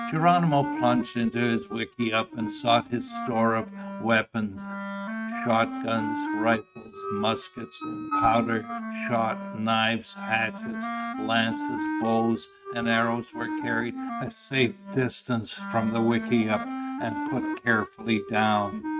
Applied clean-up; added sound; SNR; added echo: neural mask model RNNoise.